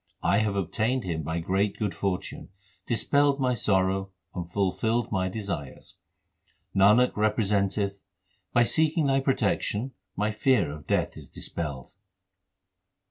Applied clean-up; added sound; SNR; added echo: none; none; none; none.